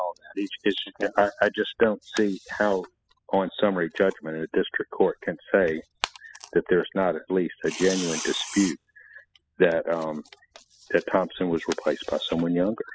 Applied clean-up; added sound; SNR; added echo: classical method spectral subtraction.